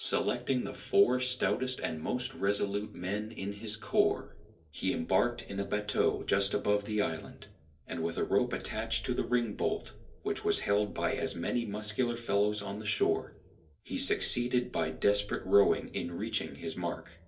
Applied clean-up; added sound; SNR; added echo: none; none; none; reverberation time 0.3 s.